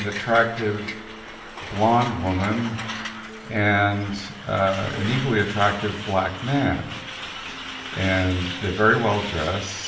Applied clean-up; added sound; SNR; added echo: none; Truck; 11 dB; reverberation time 0.7 s.